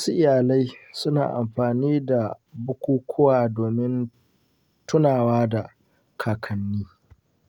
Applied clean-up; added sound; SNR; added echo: none; none; none; none.